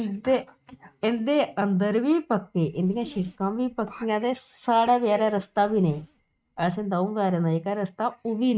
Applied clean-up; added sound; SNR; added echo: neural mask model RNNoise.